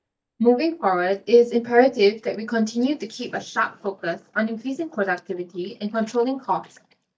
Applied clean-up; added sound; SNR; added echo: neural mask model DeepFilterNet 3.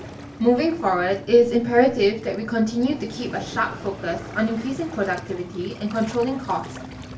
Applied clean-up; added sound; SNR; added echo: none; Waves, surf; 15 dB; reverberation time 0.3 s.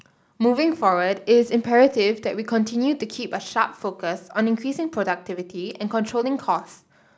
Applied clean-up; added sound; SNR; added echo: none; none; none; none.